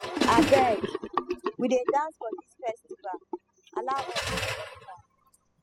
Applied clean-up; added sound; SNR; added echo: classical method spectral subtraction.